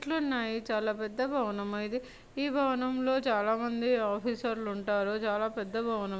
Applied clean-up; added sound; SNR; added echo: none; none; none; none.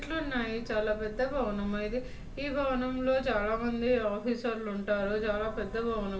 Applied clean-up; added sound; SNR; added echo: none; Train / Breathing; 11 dB; reverberation time 0.3 s.